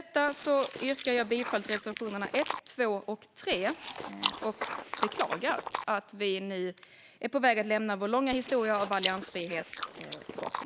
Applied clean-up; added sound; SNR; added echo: neural mask model Resemble Enhance denoiser.